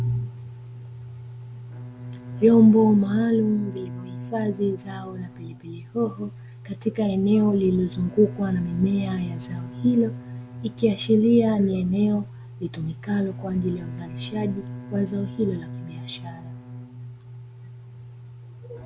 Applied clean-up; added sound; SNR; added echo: none; Bowed string instrument; 15 dB; none.